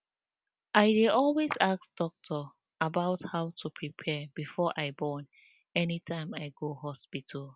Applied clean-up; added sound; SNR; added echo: none; Clapping; 14 dB; none.